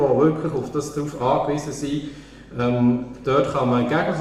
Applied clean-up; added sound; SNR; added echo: none; none; none; reverberation time 0.8 s.